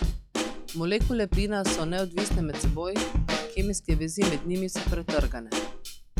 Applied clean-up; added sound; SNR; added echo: classical method log-MMSE.